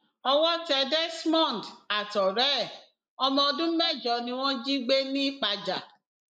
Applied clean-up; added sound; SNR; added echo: neural mask model Resemble Enhance denoiser.